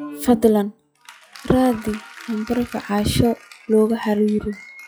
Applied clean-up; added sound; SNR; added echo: classical method log-MMSE.